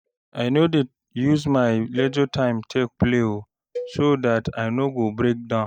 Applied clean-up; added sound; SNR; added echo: neural mask model DeepFilterNet 3.